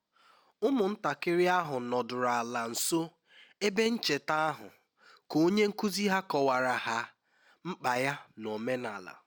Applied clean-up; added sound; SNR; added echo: none; none; none; none.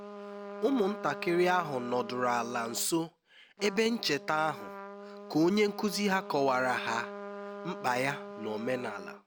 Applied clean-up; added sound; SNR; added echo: none; Trumpet; 12 dB; none.